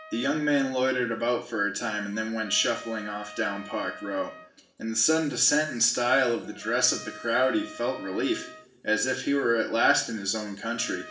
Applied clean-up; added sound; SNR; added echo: none; Trumpet; 20 dB; reverberation time 0.7 s.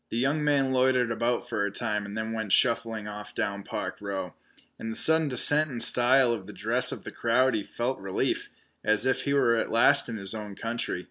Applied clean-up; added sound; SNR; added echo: none; none; none; none.